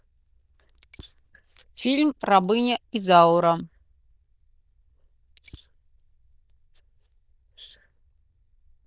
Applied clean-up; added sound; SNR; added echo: neural diffusion model UNIVERSE++.